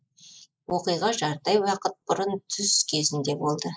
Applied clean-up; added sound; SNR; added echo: neural mask model Resemble Enhance denoiser.